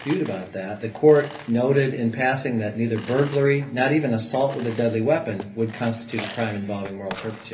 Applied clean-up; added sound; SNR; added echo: none; Coin (dropping); 19 dB; reverberation time 0.3 s.